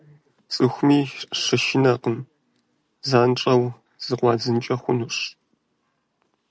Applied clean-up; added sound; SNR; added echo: none; none; none; none.